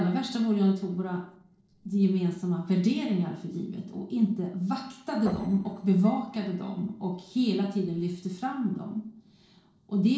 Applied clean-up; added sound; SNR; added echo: neural separator model SepFormer DNS4.